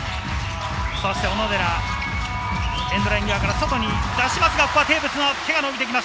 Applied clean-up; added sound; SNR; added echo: none; none; none; none.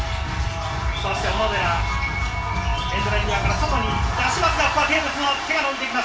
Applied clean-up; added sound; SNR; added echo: none; none; none; reverberation time 0.3 s.